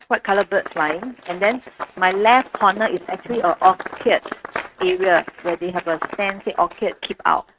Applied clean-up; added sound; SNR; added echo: neural mask model RNNoise.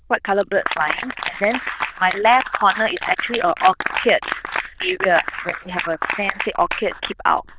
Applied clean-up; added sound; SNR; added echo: neural diffusion model UNIVERSE++.